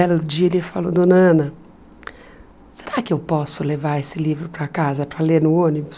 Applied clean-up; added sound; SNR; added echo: none; none; none; none.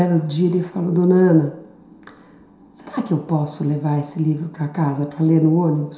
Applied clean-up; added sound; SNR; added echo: none; none; none; reverberation time 0.7 s.